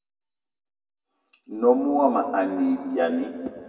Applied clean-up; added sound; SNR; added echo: none; none; none; reverberation time 1.9 s.